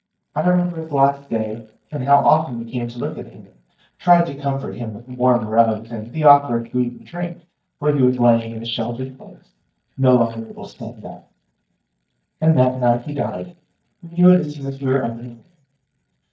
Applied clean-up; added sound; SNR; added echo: neural mask model DeepFilterNet 3.